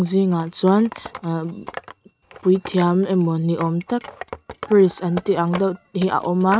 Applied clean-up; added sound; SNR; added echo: neural mask model RNNoise.